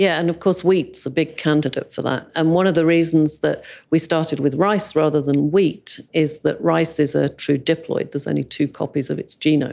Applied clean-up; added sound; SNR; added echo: none; none; none; none.